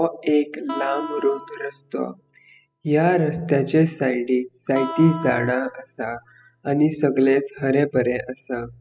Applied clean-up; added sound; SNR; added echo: classical method spectral subtraction.